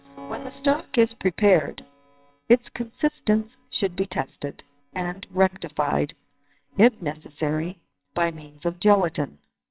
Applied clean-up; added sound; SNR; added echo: neural separator model SepFormer WHAMR!.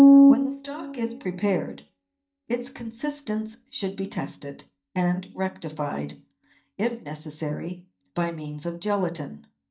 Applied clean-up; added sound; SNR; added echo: neural mask model DeepFilterNet 3.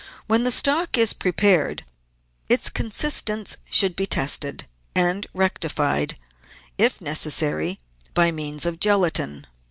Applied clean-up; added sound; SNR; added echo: none; none; none; none.